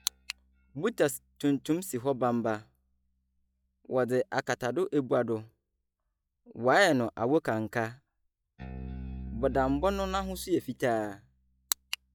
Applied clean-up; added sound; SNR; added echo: classical method log-MMSE.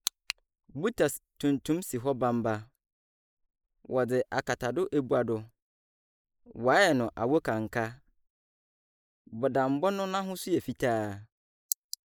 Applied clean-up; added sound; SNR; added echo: neural mask model Resemble Enhance denoiser.